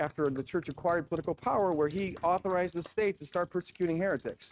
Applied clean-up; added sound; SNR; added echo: neural mask model RNNoise.